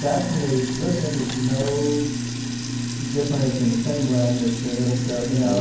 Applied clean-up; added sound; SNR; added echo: none; Sink (filling or washing); 3 dB; reverberation time 0.9 s.